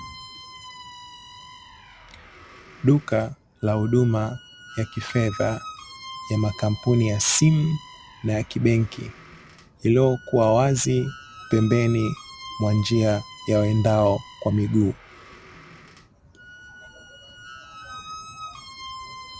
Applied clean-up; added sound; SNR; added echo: none; Squeak; 18 dB; none.